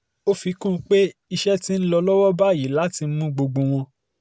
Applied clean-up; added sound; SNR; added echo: none; none; none; none.